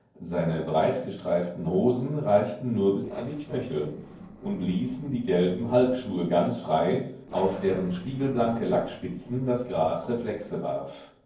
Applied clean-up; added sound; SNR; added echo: neural separator model SepFormer DNS4.